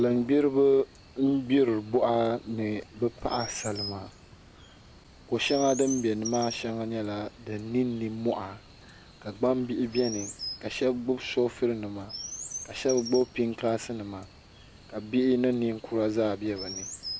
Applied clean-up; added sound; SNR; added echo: none; Chirp, tweet; 15 dB; none.